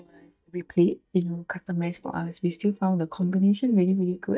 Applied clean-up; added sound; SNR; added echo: neural mask model DeepFilterNet 3.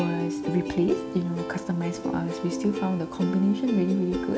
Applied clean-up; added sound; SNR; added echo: none; Plucked string instrument; 5 dB; none.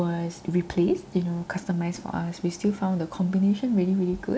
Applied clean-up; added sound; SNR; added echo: none; none; none; none.